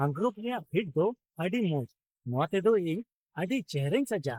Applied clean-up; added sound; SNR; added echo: neural mask model Resemble Enhance denoiser.